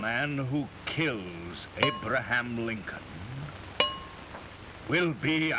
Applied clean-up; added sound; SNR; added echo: none; Dishes, pots, and pans; 6 dB; none.